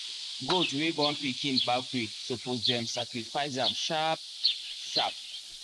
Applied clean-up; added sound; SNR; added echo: neural mask model Resemble Enhance denoiser.